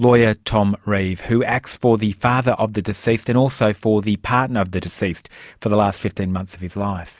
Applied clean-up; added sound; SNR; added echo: none; none; none; none.